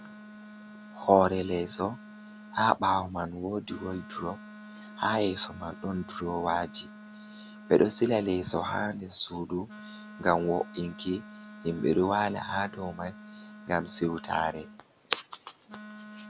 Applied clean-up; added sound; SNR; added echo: none; Wind instrument, woodwind instrument; 18 dB; none.